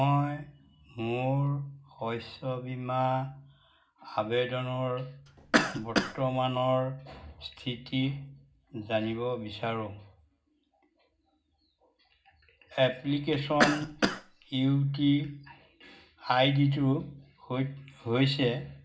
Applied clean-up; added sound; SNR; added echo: none; Cough; -1 dB; reverberation time 0.4 s.